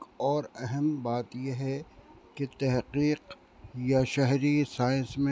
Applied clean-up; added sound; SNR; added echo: none; none; none; none.